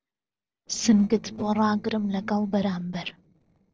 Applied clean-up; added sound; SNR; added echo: neural separator model SepFormer DNS4.